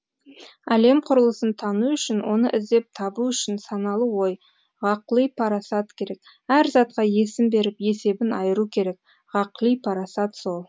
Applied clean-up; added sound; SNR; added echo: none; none; none; none.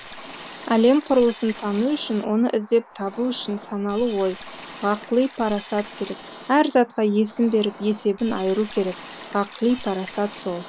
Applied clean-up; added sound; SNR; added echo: none; Liquid; 15 dB; none.